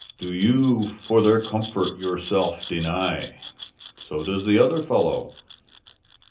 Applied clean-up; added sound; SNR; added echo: none; Glass; 15 dB; reverberation time 0.3 s.